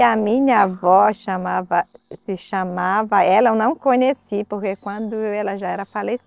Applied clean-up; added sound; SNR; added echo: neural separator model SepFormer DNS4.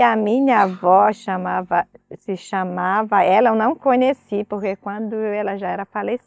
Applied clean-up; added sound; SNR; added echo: neural mask model DeepFilterNet 3.